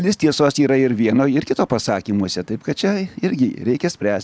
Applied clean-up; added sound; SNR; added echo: none; none; none; none.